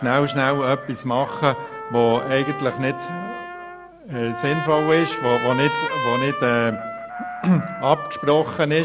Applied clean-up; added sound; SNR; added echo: none; Trumpet; 8 dB; none.